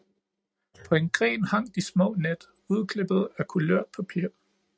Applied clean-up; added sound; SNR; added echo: neural mask model RNNoise.